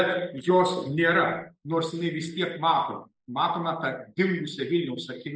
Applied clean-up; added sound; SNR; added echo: neural mask model Resemble Enhance denoiser.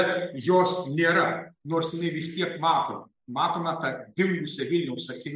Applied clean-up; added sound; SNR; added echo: none; none; none; none.